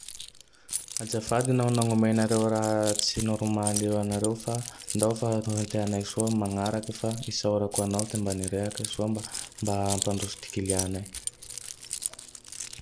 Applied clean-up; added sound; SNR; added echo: none; Keys jangling; 6 dB; none.